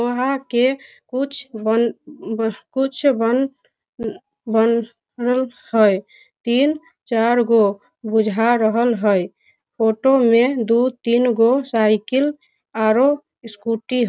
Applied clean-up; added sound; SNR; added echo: none; none; none; none.